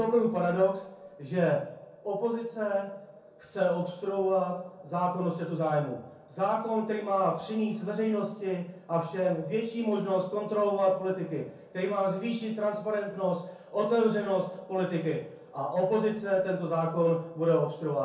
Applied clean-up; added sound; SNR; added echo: none; none; none; reverberation time 0.5 s.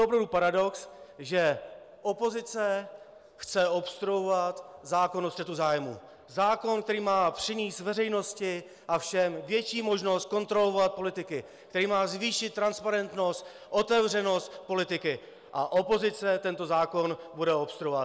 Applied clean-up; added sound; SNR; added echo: none; none; none; none.